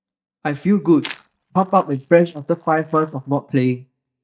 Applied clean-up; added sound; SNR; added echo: neural mask model DeepFilterNet 3.